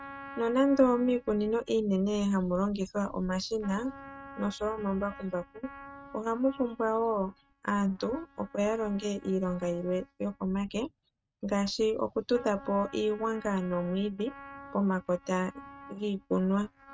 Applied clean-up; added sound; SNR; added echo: neural mask model RNNoise.